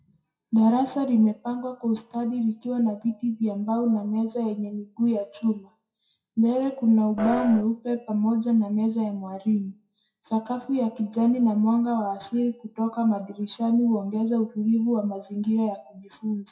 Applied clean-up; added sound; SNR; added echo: classical method WPE with log-MMSE.